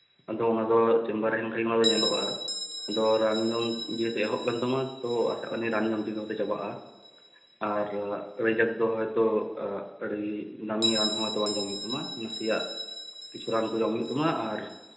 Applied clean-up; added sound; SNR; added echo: none; Bell; 9 dB; reverberation time 1.0 s.